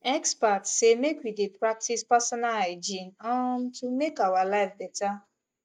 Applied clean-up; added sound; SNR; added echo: neural mask model DeepFilterNet 3.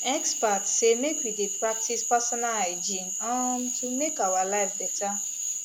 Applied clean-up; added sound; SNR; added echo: none; Cricket / Frog; 3 dB; none.